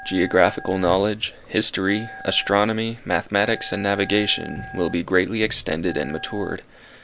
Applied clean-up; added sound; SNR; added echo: none; Cupboard open or close + Telephone; 17 dB; none.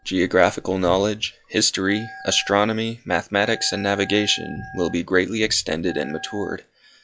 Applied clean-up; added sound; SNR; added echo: classical method log-MMSE.